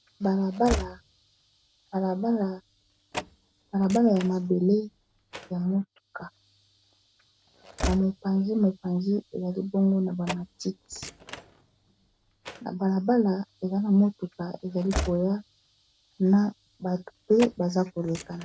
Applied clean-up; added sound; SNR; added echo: none; Slam / Train; 13 dB; none.